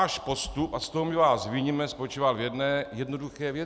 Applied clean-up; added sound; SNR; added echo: none; none; none; none.